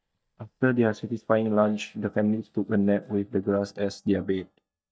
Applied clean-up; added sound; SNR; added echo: neural mask model DeepFilterNet 3.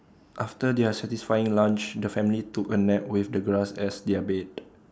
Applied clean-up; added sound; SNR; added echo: none; none; none; none.